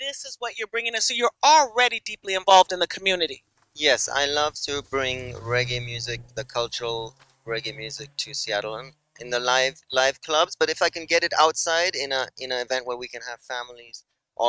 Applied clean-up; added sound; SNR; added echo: neural mask model RNNoise.